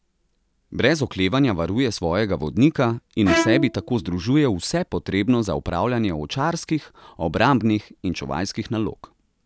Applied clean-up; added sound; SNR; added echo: none; Bowed string instrument; 4 dB; none.